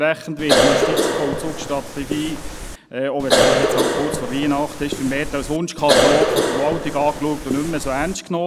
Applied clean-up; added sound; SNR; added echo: none; Cough; -3 dB; none.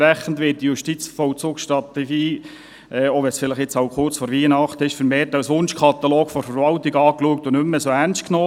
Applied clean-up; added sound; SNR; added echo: none; none; none; none.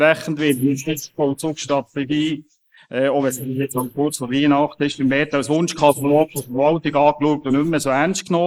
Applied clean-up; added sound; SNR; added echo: neural mask model Resemble Enhance denoiser.